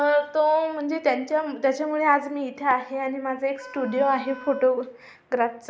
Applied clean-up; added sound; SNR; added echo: none; Wind instrument, woodwind instrument; 19 dB; none.